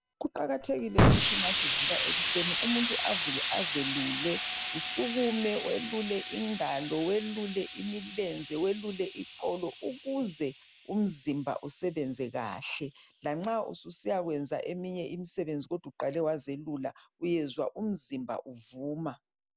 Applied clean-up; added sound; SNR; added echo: none; Explosion; -1 dB; none.